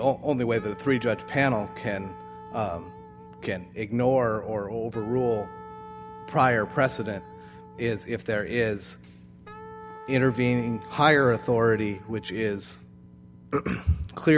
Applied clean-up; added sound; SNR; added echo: none; Wind instrument, woodwind instrument; 18 dB; none.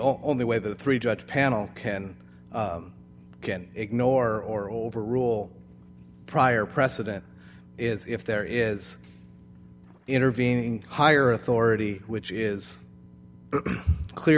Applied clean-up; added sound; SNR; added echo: none; none; none; none.